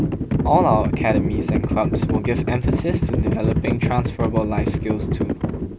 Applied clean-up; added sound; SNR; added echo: none; Livestock, farm animals, working animals; -3 dB; none.